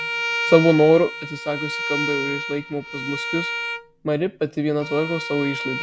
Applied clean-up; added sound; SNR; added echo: none; Bowed string instrument; 6 dB; none.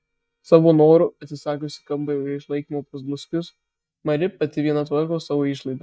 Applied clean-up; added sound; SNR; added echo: neural mask model DeepFilterNet 3.